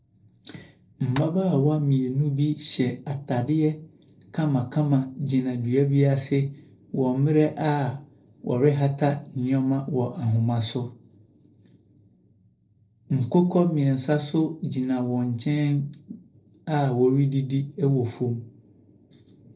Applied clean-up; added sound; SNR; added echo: neural separator model SepFormer DNS4.